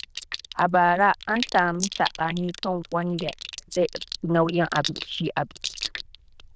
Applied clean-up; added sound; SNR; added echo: neural diffusion model UNIVERSE++.